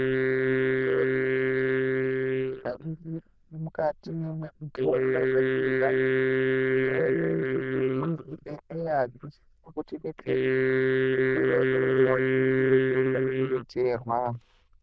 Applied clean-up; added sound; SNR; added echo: neural diffusion model UNIVERSE++.